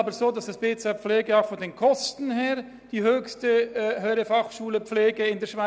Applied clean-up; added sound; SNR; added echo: none; none; none; none.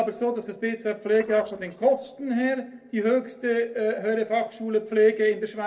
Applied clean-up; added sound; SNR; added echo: neural separator model SepFormer DNS4.